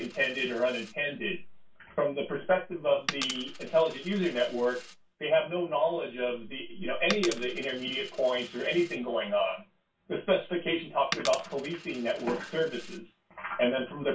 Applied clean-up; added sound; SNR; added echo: none; Coin (dropping); 15 dB; reverberation time 0.2 s.